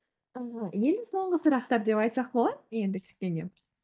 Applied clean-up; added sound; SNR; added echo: neural mask model DeepFilterNet 3.